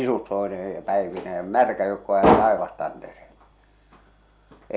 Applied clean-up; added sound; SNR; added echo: none; none; none; none.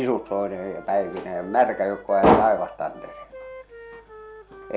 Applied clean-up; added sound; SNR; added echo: none; Wind instrument, woodwind instrument; 17 dB; none.